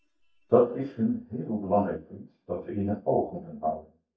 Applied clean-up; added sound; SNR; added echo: neural mask model DeepFilterNet 3.